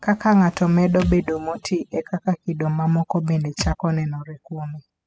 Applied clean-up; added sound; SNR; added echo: classical method spectral subtraction.